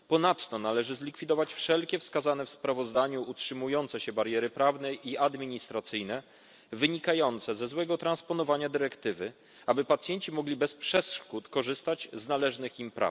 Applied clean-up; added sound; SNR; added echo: none; none; none; none.